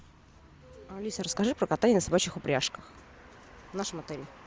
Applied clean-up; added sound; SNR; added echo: none; none; none; none.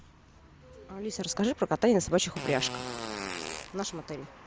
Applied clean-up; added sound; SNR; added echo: none; Fart; 7 dB; none.